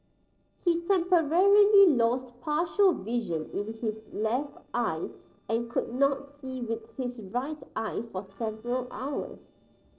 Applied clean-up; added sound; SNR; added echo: neural separator model SepFormer DNS4.